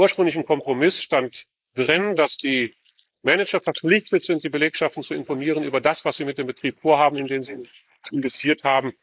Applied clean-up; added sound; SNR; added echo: neural mask model Resemble Enhance denoiser.